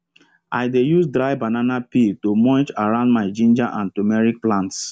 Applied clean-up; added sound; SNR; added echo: none; none; none; none.